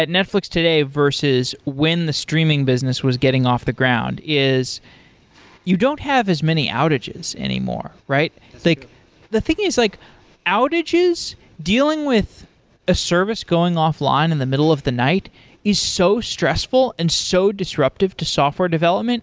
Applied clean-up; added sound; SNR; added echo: none; none; none; none.